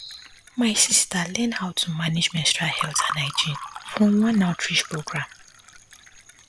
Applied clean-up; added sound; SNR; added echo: none; Fill (with liquid) / Water; 13 dB; none.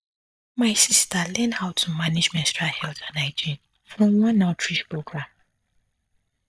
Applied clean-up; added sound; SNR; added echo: neural mask model DeepFilterNet 3.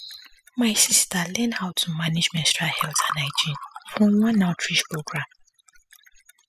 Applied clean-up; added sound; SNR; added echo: classical method spectral subtraction.